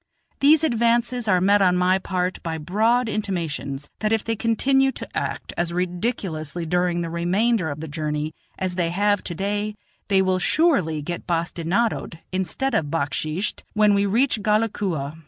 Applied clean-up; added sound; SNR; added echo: none; none; none; none.